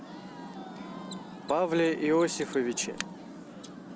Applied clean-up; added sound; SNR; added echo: none; Crowd + Mechanisms; 17 dB; none.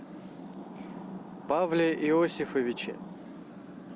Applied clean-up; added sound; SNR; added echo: none; none; none; none.